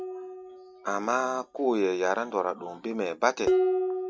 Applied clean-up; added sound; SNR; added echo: none; Dishes, pots, and pans; 3 dB; none.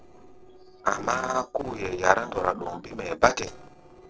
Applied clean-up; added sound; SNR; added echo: neural separator model SepFormer DNS4.